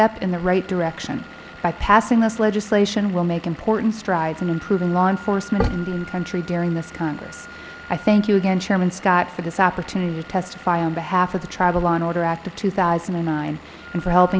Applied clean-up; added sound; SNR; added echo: none; Wind instrument, woodwind instrument + Engine / Vehicle; 19 dB; none.